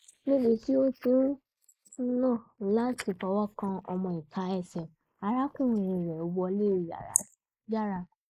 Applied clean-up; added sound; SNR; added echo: neural mask model Resemble Enhance denoiser.